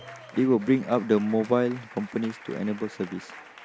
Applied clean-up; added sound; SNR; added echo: none; Applause; 18 dB; none.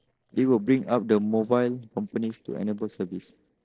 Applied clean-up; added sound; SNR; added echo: neural separator model SepFormer DNS4.